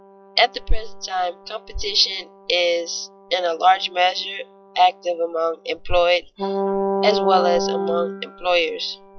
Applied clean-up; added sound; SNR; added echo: classical method log-MMSE.